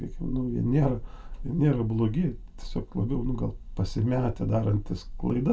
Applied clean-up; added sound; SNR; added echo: none; none; none; reverberation time 0.2 s.